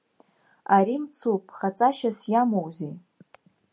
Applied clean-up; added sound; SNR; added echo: none; none; none; none.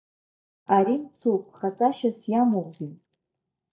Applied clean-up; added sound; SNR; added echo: neural mask model DeepFilterNet 3.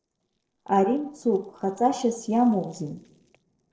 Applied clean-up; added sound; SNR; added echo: neural separator model SepFormer DNS4.